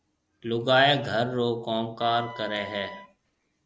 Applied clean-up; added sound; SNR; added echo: none; Wind instrument, woodwind instrument; 17 dB; none.